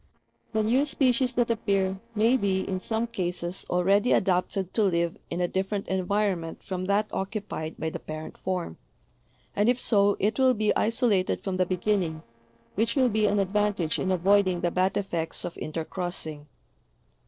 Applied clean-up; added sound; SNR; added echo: neural separator model SepFormer DNS4.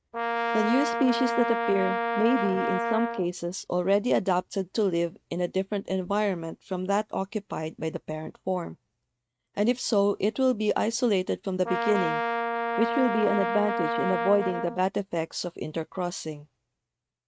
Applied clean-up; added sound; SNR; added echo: neural mask model RNNoise.